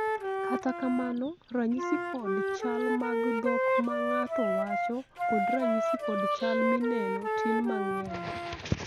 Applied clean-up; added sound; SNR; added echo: none; Wind instrument, woodwind instrument; -2 dB; none.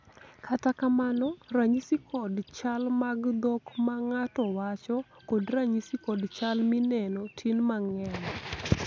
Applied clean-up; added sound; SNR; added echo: none; none; none; none.